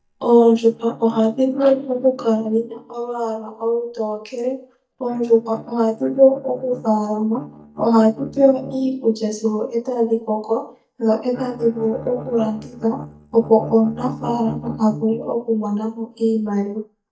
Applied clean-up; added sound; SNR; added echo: neural mask model DeepFilterNet 3.